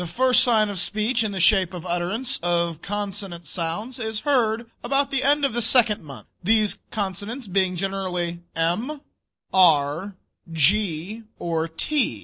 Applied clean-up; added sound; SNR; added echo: none; none; none; none.